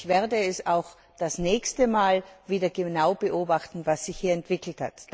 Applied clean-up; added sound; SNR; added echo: none; none; none; none.